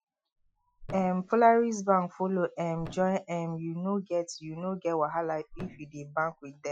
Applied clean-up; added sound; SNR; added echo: classical method Wiener filter.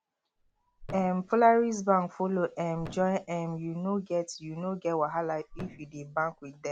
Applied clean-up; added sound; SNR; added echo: none; Thump, thud; 19 dB; none.